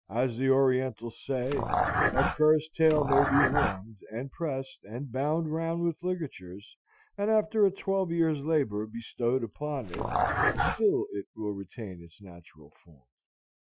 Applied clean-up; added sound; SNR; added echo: classical method Wiener filter.